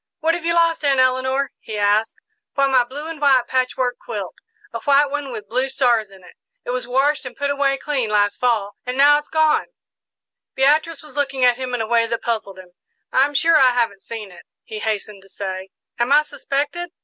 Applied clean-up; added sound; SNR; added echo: none; none; none; none.